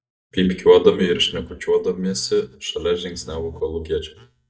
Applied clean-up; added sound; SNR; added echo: neural mask model DeepFilterNet 3.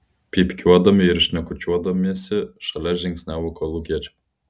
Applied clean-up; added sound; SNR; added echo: none; none; none; none.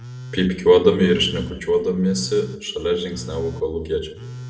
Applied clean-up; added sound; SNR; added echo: none; Telephone; 16 dB; reverberation time 0.7 s.